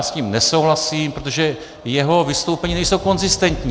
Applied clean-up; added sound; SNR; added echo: none; Fireworks; 16 dB; none.